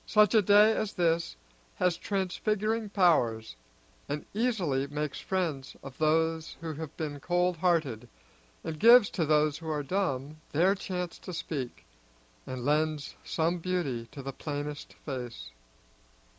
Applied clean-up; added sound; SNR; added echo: none; none; none; none.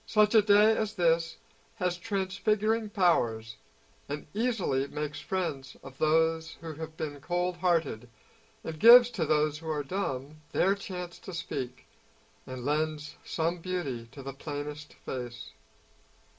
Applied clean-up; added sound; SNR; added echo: none; none; none; reverberation time 0.2 s.